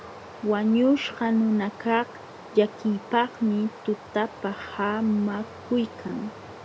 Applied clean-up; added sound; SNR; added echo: none; Stream; 16 dB; none.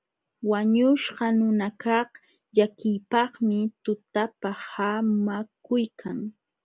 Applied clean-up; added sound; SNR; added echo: none; none; none; none.